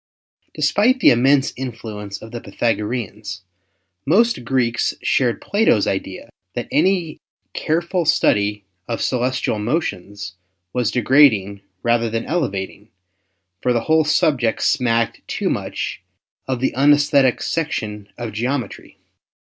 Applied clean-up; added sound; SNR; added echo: none; none; none; none.